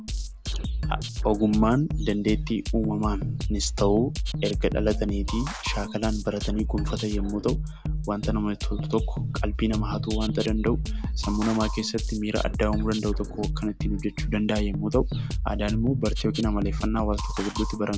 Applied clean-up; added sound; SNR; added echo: none; Drum kit; 2 dB; none.